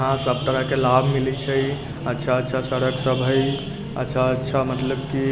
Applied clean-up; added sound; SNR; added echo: none; none; none; none.